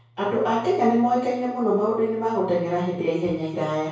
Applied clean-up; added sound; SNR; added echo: none; none; none; reverberation time 0.6 s.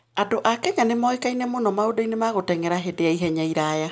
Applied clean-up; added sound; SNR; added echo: none; none; none; none.